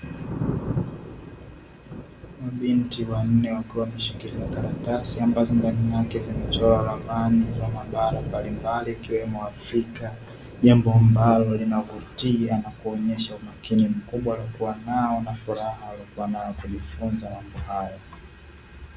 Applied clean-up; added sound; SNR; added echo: none; Thunder; 11 dB; none.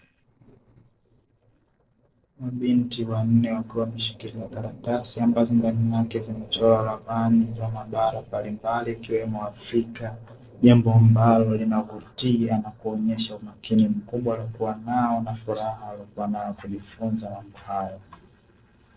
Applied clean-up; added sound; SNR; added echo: neural separator model SepFormer DNS4.